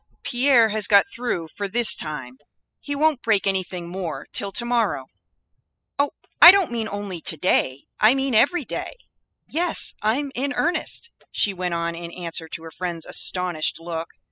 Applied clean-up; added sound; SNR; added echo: classical method spectral subtraction.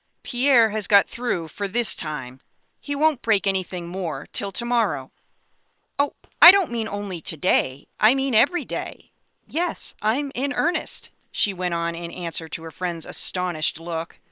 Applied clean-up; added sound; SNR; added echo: neural separator model SepFormer WHAM!.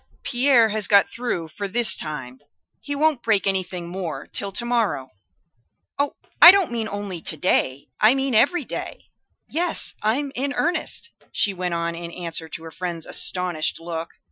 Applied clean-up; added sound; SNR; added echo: classical method Wiener filter.